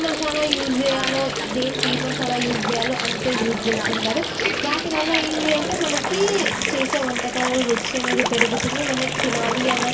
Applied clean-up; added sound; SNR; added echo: none; Water; 0 dB; reverberation time 0.3 s.